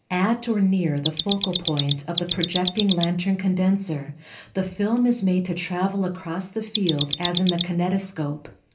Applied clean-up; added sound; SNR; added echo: none; Mechanisms; 4 dB; reverberation time 0.3 s.